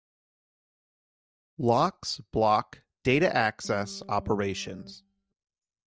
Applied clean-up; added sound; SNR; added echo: neural mask model DeepFilterNet 3.